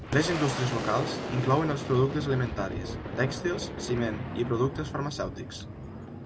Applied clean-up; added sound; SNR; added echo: none; Boom; 6 dB; none.